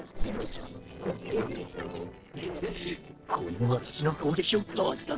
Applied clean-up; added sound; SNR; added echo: neural separator model SepFormer DNS4.